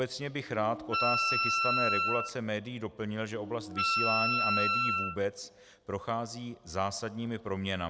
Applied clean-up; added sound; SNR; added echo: none; Wind instrument, woodwind instrument; -4 dB; none.